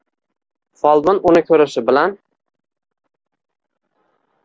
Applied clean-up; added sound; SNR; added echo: none; none; none; none.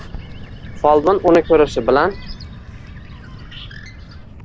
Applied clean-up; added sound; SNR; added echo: none; Bird; 14 dB; none.